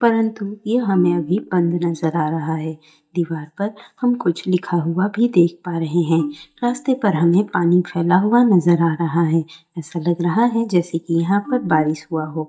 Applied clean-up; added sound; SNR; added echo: neural mask model DeepFilterNet 3.